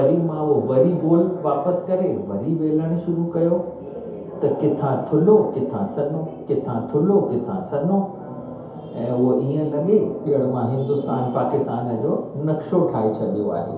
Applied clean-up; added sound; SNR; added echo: none; none; none; reverberation time 0.8 s.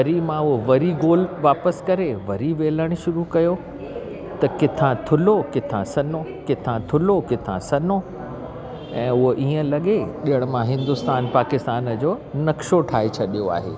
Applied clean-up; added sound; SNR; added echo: none; none; none; none.